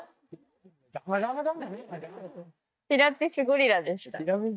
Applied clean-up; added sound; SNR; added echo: neural mask model DeepFilterNet 3.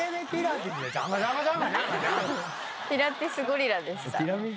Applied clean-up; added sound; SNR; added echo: none; Mechanisms; 18 dB; none.